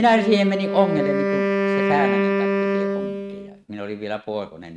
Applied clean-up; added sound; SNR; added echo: neural mask model RNNoise.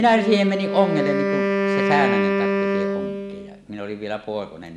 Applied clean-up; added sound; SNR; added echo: none; Wind instrument, woodwind instrument; 0 dB; none.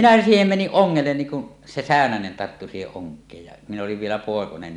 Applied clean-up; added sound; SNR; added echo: none; none; none; none.